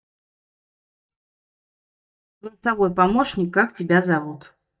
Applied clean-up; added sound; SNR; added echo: neural mask model DeepFilterNet 3.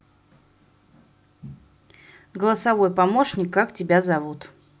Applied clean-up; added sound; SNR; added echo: none; none; none; none.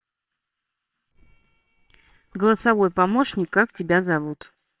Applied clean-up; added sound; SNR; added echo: neural separator model SepFormer WHAMR!.